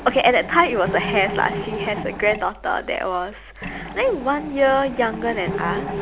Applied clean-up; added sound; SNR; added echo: none; Mechanisms; 9 dB; none.